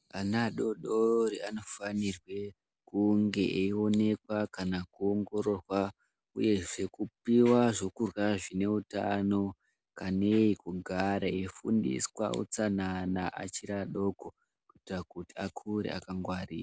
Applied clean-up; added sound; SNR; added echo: none; none; none; none.